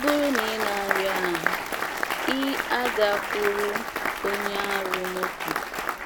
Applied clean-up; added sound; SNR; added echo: none; Applause; -1 dB; none.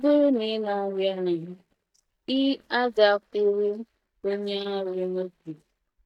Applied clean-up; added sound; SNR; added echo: neural mask model DeepFilterNet 3.